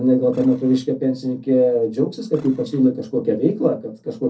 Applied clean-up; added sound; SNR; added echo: neural separator model SepFormer DNS4.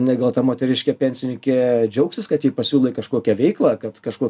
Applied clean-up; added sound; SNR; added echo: none; none; none; none.